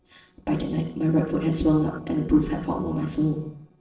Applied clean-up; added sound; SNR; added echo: neural separator model SepFormer DNS4.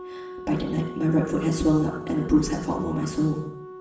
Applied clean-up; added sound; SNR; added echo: none; Wind instrument, woodwind instrument; 13 dB; reverberation time 0.8 s.